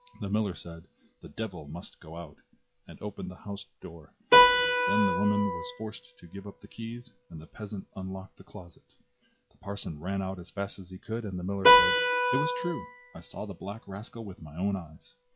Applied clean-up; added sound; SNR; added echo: classical method log-MMSE.